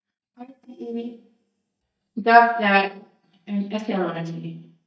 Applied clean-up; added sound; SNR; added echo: neural mask model DeepFilterNet 3.